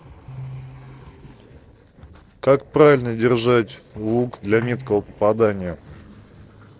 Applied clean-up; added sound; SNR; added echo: neural separator model SepFormer DNS4.